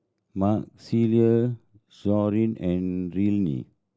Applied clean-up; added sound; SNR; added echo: none; none; none; none.